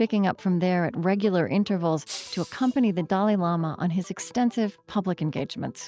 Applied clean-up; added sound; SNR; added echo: neural mask model RNNoise.